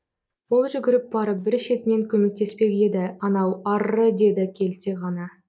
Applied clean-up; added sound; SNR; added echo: neural mask model DeepFilterNet 3.